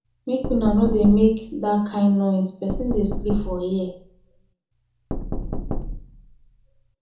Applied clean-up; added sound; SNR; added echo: none; Knock; 7 dB; reverberation time 1.0 s.